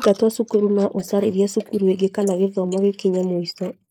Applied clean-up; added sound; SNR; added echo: neural mask model Resemble Enhance denoiser.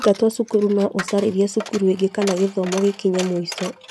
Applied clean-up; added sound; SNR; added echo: none; Coin (dropping); 14 dB; none.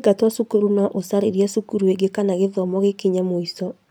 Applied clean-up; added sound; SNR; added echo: none; none; none; none.